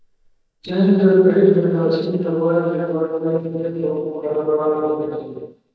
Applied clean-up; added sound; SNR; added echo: neural mask model DeepFilterNet 3.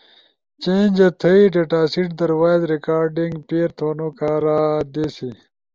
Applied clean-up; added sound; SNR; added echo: none; none; none; none.